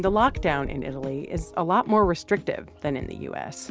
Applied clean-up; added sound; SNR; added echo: none; Knock; 17 dB; none.